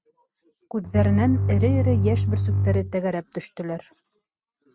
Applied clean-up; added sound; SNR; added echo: neural mask model RNNoise.